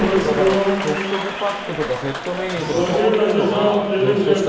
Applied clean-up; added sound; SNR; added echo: none; Applause; -5 dB; reverberation time 0.8 s.